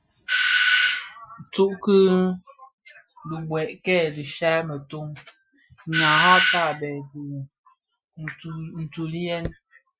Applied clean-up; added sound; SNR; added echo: classical method Wiener filter.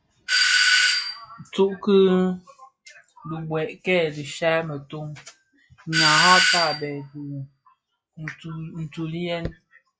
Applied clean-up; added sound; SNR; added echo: classical method log-MMSE.